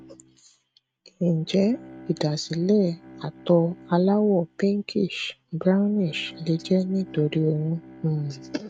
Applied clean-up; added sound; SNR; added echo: neural mask model RNNoise.